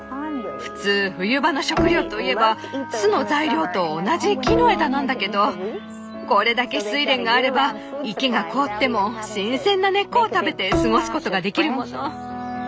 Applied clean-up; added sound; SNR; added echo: none; Bowed string instrument; 6 dB; none.